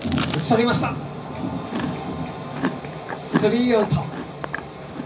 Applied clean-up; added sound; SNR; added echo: none; Chewing, mastication; 7 dB; reverberation time 0.5 s.